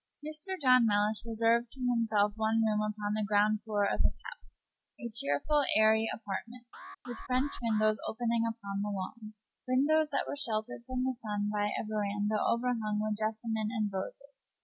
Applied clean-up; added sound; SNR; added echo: none; Alarm; 17 dB; none.